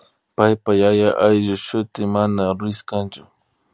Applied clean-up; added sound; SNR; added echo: none; none; none; none.